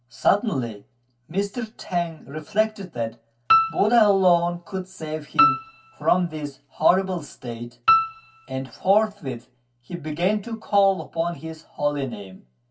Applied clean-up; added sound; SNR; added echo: none; Piano; 0 dB; reverberation time 0.1 s.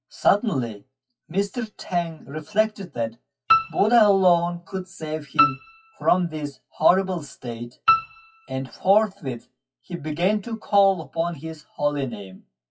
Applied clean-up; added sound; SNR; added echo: classical method WPE with log-MMSE.